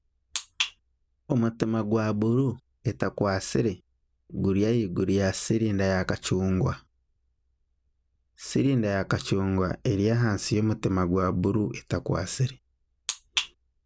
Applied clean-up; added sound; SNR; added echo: none; none; none; none.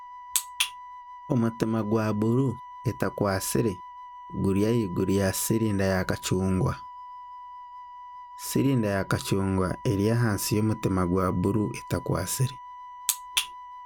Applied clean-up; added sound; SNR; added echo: none; Wind instrument, woodwind instrument; 16 dB; none.